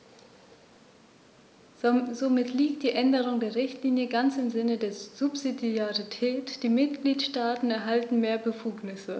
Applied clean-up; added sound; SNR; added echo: none; none; none; none.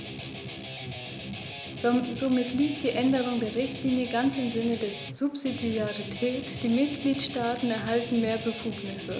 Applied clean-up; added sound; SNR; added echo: none; Guitar; 7 dB; none.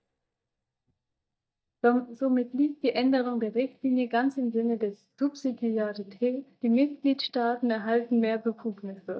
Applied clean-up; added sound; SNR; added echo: neural mask model DeepFilterNet 3.